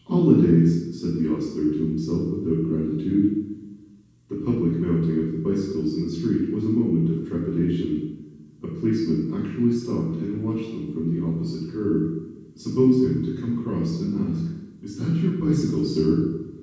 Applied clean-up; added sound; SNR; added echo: none; none; none; reverberation time 1.2 s.